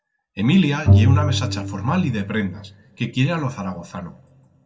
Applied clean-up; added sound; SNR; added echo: none; Bowed string instrument; -1 dB; reverberation time 1.0 s.